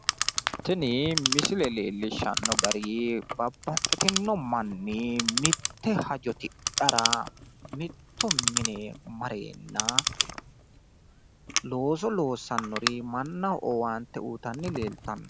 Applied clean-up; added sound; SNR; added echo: none; Clock; 1 dB; none.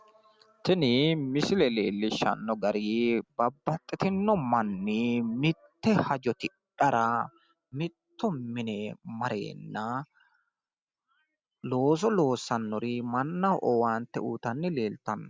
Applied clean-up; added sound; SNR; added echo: none; none; none; none.